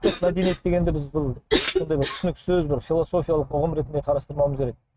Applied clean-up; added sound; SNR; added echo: neural mask model RNNoise.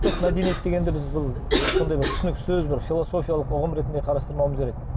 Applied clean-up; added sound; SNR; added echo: none; Cough; 7 dB; none.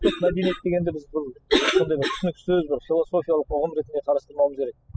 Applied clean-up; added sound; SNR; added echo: classical method spectral subtraction.